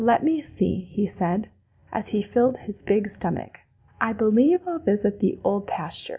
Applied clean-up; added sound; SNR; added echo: none; none; none; none.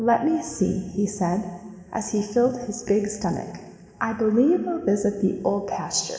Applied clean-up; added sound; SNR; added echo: none; none; none; reverberation time 2.4 s.